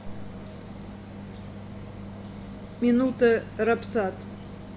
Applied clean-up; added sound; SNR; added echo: none; none; none; none.